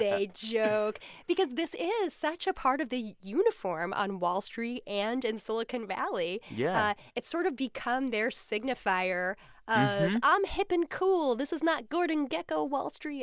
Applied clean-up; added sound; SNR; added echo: none; none; none; none.